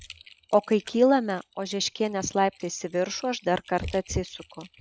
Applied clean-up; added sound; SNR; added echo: none; Typing; 19 dB; none.